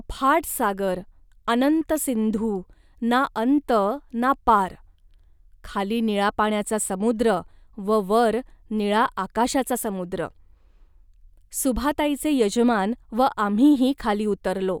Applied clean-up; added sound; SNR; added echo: none; none; none; none.